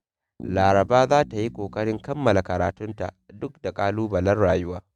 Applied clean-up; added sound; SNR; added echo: neural mask model RNNoise.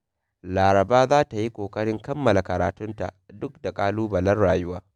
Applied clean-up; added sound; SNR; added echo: none; none; none; none.